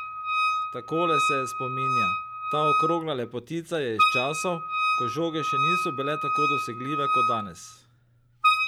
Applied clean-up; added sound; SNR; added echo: none; Wind instrument, woodwind instrument; -5 dB; none.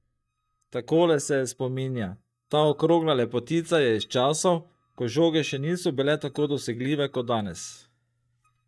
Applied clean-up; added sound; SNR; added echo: neural mask model DeepFilterNet 3.